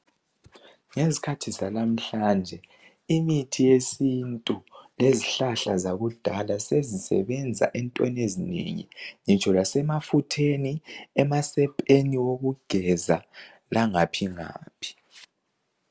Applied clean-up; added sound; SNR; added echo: none; none; none; none.